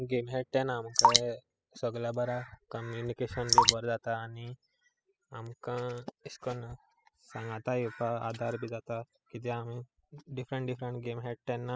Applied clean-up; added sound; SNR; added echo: classical method spectral subtraction.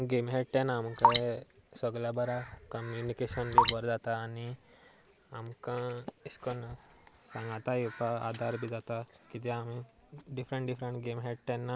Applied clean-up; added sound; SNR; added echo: none; Drip; -4 dB; none.